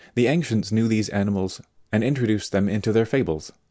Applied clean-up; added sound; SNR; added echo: none; none; none; none.